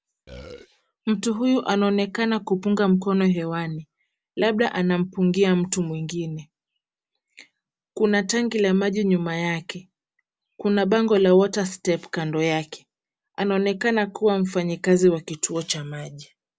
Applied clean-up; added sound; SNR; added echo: none; Burping, eructation; 17 dB; none.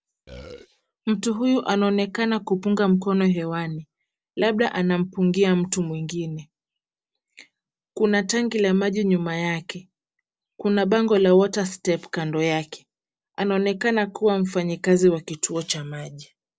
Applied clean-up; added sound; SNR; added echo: neural separator model SepFormer DNS4.